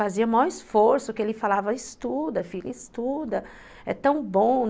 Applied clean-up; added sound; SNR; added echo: none; none; none; none.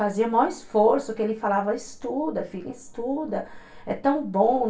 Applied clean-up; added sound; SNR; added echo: none; none; none; reverberation time 0.3 s.